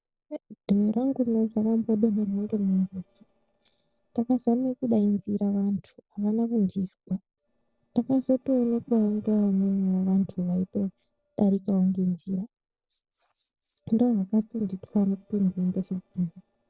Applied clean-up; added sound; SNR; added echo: neural separator model SepFormer DNS4.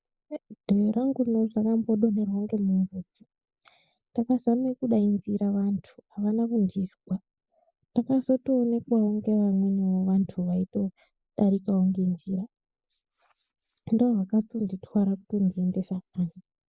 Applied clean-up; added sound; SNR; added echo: neural mask model Resemble Enhance denoiser.